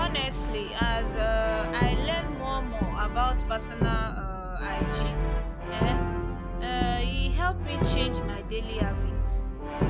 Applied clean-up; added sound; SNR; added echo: none; Brass instrument; -5 dB; none.